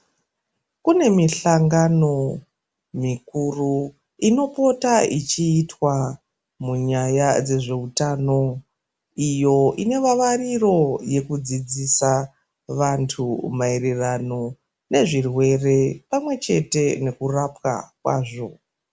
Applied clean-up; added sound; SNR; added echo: none; none; none; none.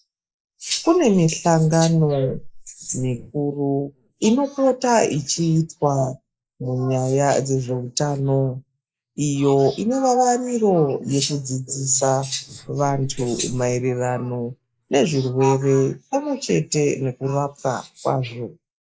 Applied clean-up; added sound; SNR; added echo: neural mask model Resemble Enhance denoiser.